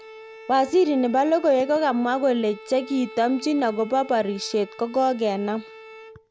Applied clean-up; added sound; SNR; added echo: none; Bowed string instrument; 19 dB; none.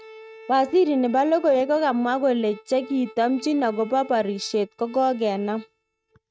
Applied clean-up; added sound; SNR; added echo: neural mask model RNNoise.